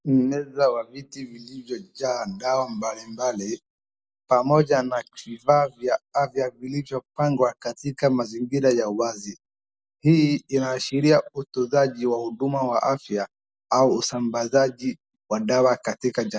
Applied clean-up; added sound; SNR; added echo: none; none; none; none.